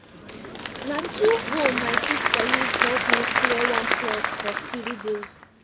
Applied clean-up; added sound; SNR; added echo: none; Applause / Crowd; -3 dB; none.